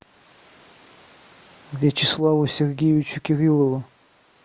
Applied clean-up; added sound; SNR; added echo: none; none; none; none.